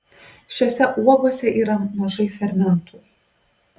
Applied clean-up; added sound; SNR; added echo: none; none; none; none.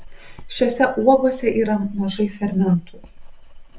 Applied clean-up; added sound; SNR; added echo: none; Writing; 16 dB; none.